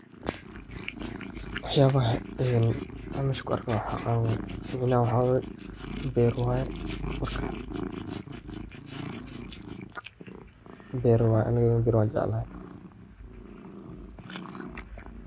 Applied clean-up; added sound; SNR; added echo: none; Purr; 11 dB; none.